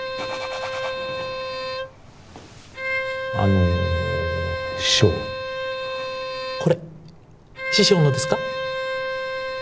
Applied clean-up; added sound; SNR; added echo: none; Bowed string instrument; 3 dB; none.